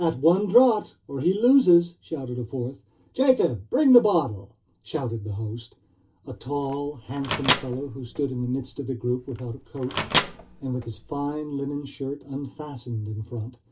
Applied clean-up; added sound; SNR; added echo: none; Microwave oven; 6 dB; reverberation time 0.2 s.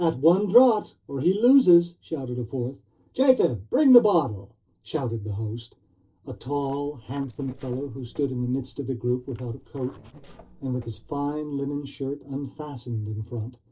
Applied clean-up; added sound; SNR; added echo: neural separator model SepFormer DNS4.